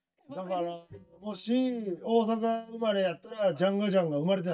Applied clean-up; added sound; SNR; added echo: neural mask model DeepFilterNet 3.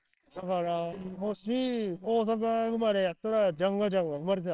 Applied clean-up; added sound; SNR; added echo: neural separator model SepFormer WHAMR!.